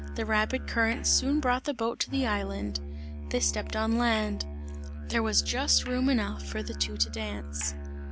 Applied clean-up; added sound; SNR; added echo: none; Musical instrument; 7 dB; none.